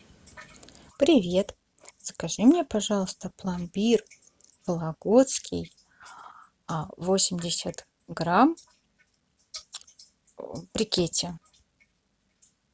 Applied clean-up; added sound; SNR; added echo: none; none; none; none.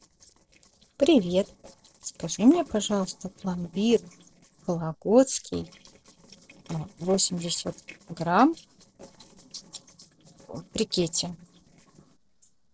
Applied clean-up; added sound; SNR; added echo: neural separator model SepFormer DNS4.